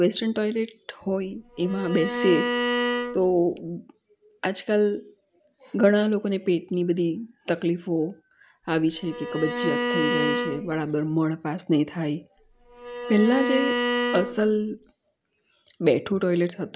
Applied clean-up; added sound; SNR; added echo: none; Bowed string instrument; 3 dB; none.